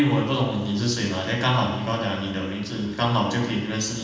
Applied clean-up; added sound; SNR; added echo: none; none; none; reverberation time 1.1 s.